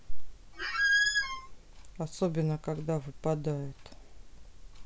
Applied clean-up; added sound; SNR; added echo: none; Squeak; -4 dB; none.